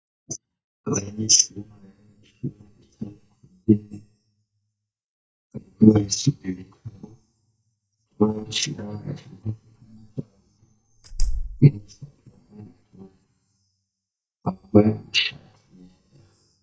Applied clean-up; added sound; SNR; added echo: neural mask model DeepFilterNet 3.